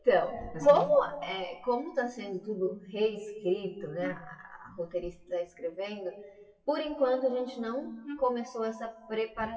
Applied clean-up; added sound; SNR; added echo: classical method WPE with log-MMSE.